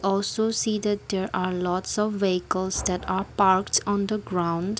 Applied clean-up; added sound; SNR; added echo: none; none; none; none.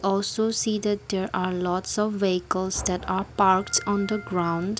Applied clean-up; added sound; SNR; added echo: none; Organ; 16 dB; none.